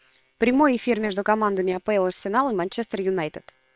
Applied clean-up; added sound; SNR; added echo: neural separator model SepFormer WHAM!.